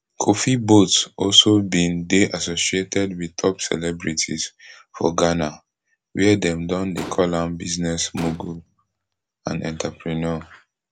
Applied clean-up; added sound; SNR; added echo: none; Gunshot, gunfire; 17 dB; none.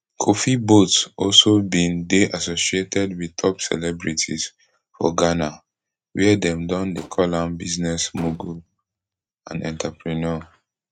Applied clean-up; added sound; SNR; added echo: neural mask model RNNoise.